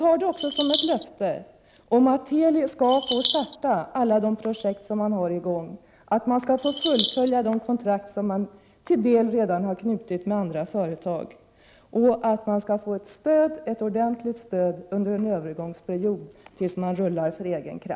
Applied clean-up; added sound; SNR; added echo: none; Bird vocalization, bird call, bird song; -3 dB; none.